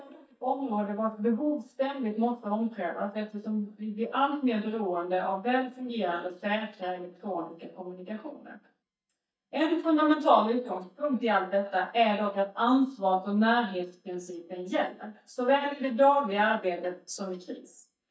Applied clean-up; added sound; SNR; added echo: neural mask model DeepFilterNet 3.